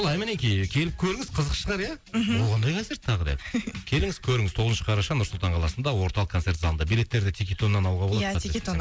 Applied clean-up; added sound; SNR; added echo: none; none; none; none.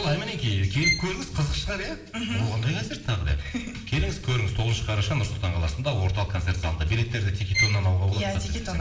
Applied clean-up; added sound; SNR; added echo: none; Bowed string instrument; 5 dB; reverberation time 1.9 s.